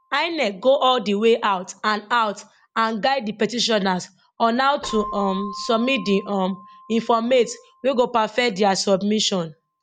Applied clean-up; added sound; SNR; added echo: none; Keyboard (musical); 19 dB; none.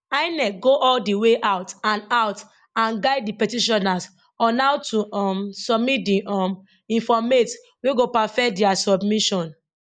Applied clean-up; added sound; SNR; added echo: neural mask model Resemble Enhance denoiser.